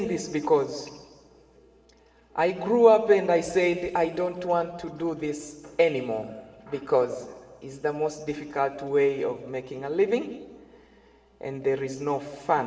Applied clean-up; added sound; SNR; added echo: none; none; none; reverberation time 1.9 s.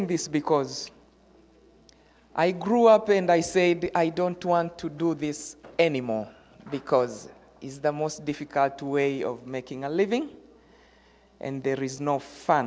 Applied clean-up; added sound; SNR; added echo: none; none; none; none.